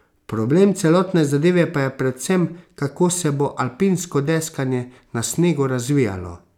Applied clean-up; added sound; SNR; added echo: none; none; none; none.